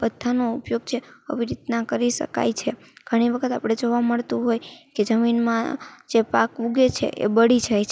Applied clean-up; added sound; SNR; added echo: none; none; none; none.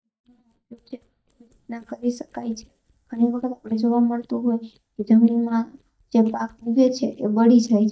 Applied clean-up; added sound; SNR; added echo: neural mask model DeepFilterNet 3.